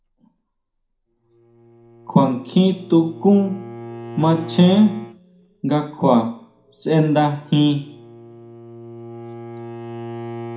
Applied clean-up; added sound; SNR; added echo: none; Bowed string instrument; 16 dB; reverberation time 0.4 s.